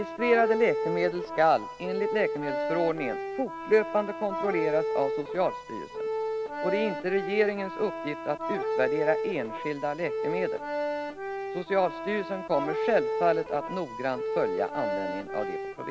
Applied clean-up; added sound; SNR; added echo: none; Accordion; 3 dB; none.